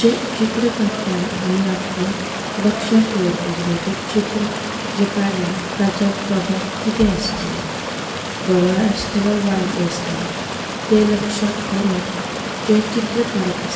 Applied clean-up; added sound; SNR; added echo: none; Stream; 5 dB; reverberation time 1.4 s.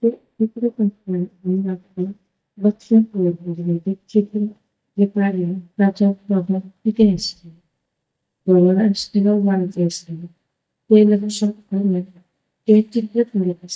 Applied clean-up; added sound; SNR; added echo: neural mask model DeepFilterNet 3.